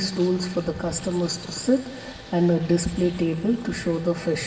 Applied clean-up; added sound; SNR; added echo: none; Purr; 20 dB; reverberation time 1.6 s.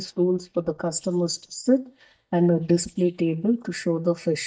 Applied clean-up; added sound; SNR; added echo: neural mask model DeepFilterNet 3.